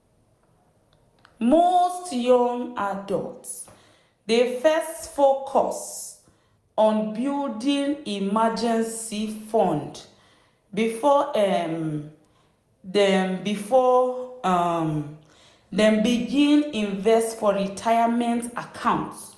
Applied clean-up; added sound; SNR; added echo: none; none; none; none.